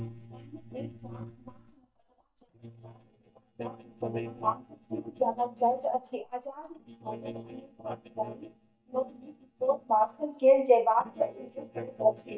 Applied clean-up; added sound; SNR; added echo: neural mask model DeepFilterNet 3.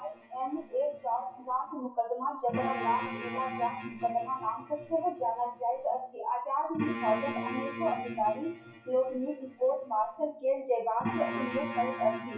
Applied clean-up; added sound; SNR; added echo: classical method WPE with log-MMSE.